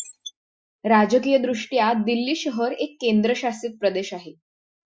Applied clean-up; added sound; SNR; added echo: classical method Wiener filter.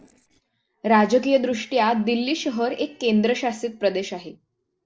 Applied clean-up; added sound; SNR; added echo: neural separator model SepFormer DNS4.